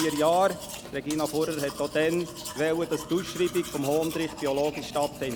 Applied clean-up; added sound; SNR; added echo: none; Domestic sounds, home sounds; 12 dB; none.